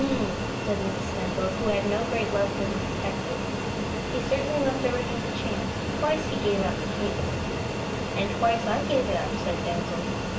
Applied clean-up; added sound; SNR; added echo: none; Fixed-wing aircraft, airplane; -1 dB; reverberation time 0.3 s.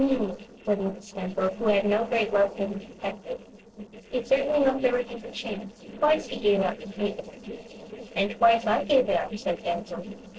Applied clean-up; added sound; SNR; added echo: neural separator model SepFormer DNS4.